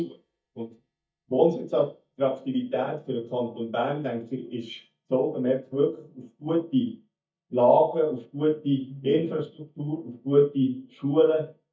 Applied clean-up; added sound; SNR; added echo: neural mask model DeepFilterNet 3.